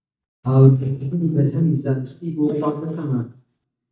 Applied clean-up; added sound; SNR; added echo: neural mask model DeepFilterNet 3.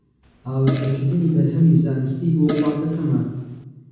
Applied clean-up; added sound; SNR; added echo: none; Fart; 14 dB; reverberation time 1.2 s.